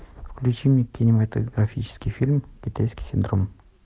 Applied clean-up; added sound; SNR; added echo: none; none; none; none.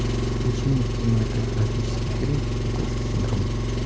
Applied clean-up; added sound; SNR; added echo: none; Engine; -3 dB; none.